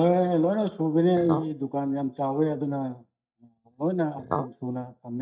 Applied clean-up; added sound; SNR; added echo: neural mask model DeepFilterNet 3.